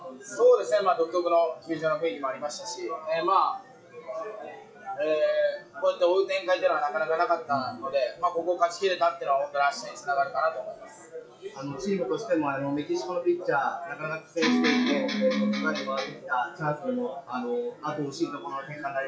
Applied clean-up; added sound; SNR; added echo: classical method WPE with log-MMSE.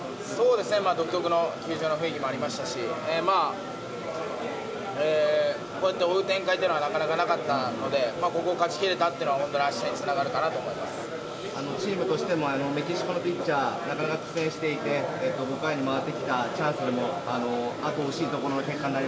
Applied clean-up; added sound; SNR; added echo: none; none; none; none.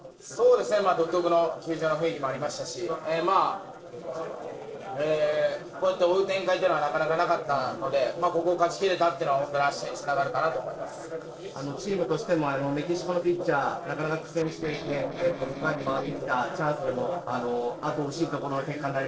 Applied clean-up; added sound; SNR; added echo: neural separator model SepFormer DNS4.